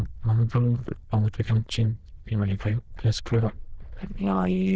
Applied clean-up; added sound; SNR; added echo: neural diffusion model UNIVERSE++.